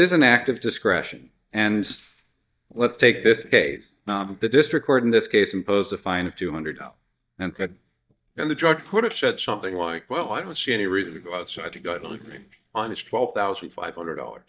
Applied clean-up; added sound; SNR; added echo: neural mask model DeepFilterNet 3.